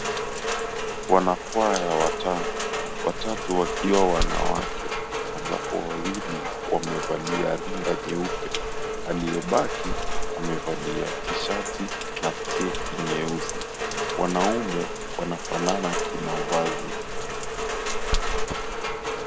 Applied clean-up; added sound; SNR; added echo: none; Rain; -1 dB; none.